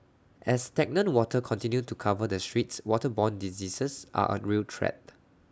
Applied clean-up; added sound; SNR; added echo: none; none; none; none.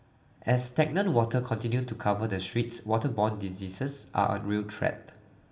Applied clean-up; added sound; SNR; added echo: none; none; none; reverberation time 0.7 s.